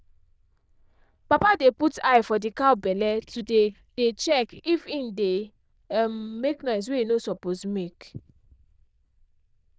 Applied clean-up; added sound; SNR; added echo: neural diffusion model UNIVERSE++.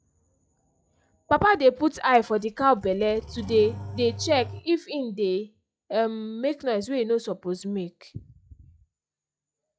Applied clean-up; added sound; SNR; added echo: classical method log-MMSE.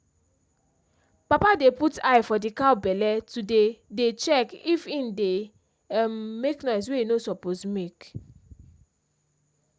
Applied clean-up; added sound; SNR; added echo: none; none; none; none.